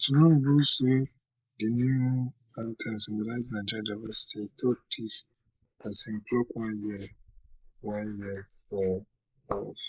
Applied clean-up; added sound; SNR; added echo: neural mask model Resemble Enhance denoiser.